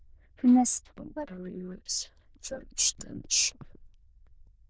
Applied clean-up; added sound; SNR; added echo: neural diffusion model UNIVERSE++.